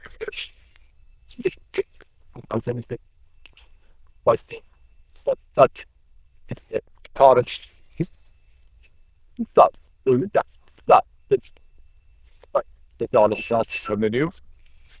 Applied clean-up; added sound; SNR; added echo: neural diffusion model UNIVERSE++.